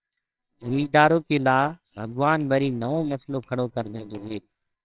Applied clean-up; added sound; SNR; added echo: neural separator model SepFormer WHAMR!.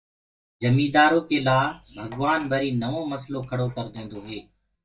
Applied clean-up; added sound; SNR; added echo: neural mask model DeepFilterNet 3.